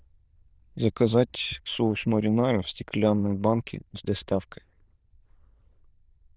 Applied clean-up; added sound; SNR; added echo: neural diffusion model UNIVERSE++.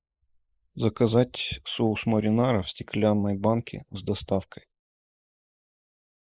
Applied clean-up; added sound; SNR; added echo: neural mask model Resemble Enhance denoiser.